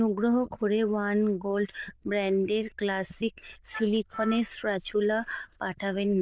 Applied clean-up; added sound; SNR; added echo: neural diffusion model UNIVERSE++.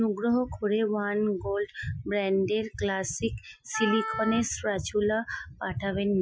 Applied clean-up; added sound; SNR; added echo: classical method Wiener filter.